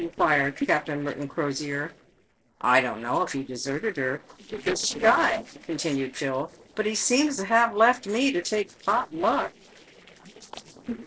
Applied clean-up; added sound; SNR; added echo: neural separator model SepFormer DNS4.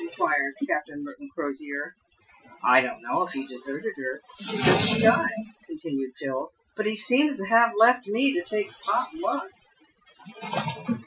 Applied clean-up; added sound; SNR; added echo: classical method Wiener filter.